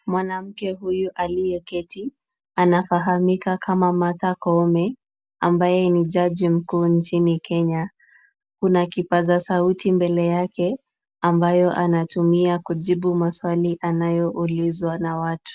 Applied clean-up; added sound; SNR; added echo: none; none; none; none.